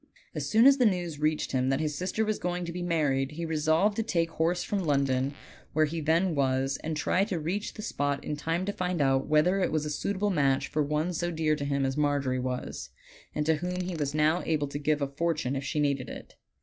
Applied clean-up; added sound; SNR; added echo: neural separator model SepFormer DNS4.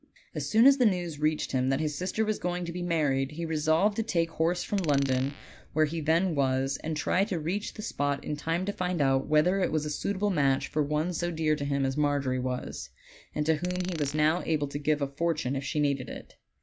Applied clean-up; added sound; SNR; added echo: none; Glass; 17 dB; none.